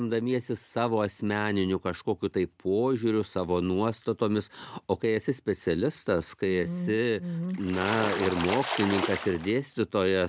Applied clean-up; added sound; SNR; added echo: none; Splash, splatter; 6 dB; none.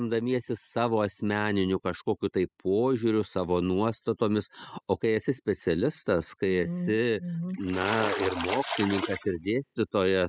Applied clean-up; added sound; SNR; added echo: classical method spectral subtraction.